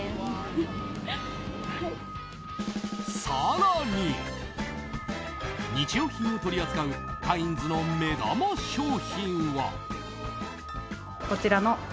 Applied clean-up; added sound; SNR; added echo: none; Screech / Glass; 13 dB; none.